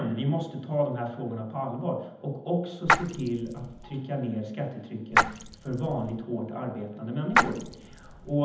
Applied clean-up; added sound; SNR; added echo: none; Splash, splatter; -3 dB; reverberation time 0.8 s.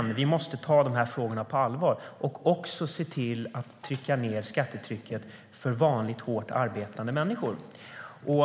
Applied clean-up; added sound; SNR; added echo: none; none; none; none.